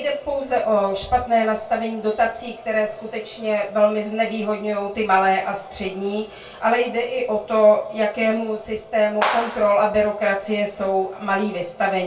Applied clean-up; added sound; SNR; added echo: none; Clapping; 7 dB; reverberation time 0.2 s.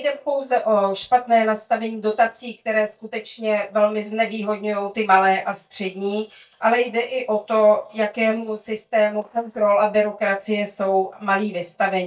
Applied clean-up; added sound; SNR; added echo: neural mask model DeepFilterNet 3.